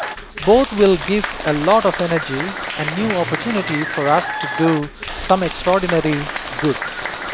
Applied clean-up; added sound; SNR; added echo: none; Applause; 7 dB; none.